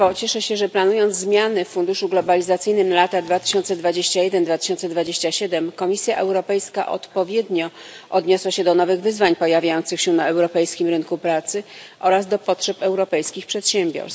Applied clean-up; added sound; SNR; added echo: none; none; none; none.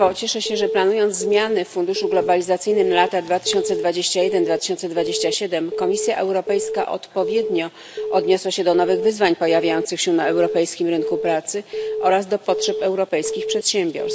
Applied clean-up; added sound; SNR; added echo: none; Alarm / Keyboard (musical); 7 dB; none.